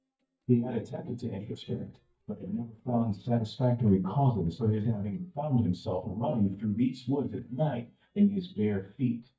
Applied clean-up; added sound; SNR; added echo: neural mask model DeepFilterNet 3.